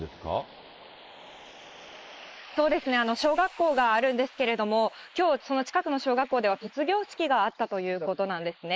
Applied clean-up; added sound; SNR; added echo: neural mask model Resemble Enhance denoiser.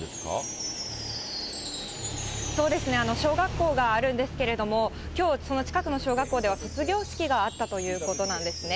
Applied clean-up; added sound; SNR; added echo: none; Wind chime; 12 dB; none.